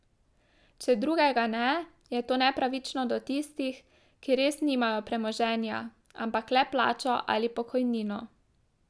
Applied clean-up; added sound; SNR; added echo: none; none; none; none.